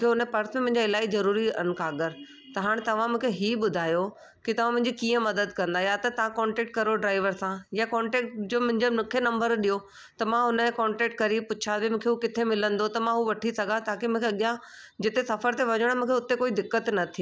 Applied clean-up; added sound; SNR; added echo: none; none; none; none.